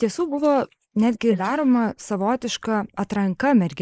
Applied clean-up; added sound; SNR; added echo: neural mask model Resemble Enhance denoiser.